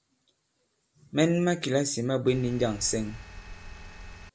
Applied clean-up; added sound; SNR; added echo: none; Engine; 14 dB; none.